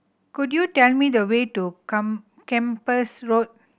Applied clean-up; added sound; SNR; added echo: none; none; none; none.